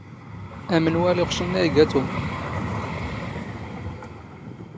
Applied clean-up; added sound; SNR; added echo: none; Vehicle; 5 dB; none.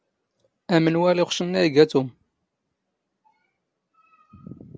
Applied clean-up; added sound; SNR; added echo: none; none; none; none.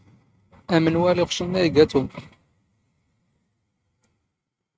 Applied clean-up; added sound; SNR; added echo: neural mask model RNNoise.